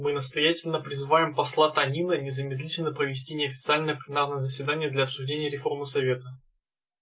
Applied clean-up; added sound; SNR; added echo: none; none; none; none.